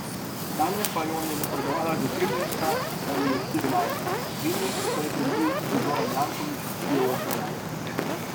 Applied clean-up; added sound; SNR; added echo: none; Fire; -1 dB; none.